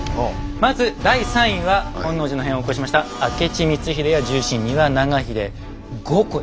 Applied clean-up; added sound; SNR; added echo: none; Domestic sounds, home sounds; 14 dB; none.